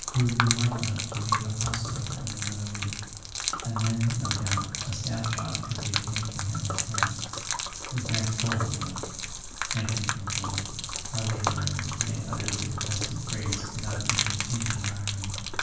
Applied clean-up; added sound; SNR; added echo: none; Gurgling / Liquid; 1 dB; reverberation time 1.2 s.